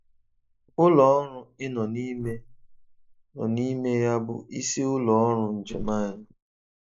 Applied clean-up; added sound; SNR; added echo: neural mask model Resemble Enhance denoiser.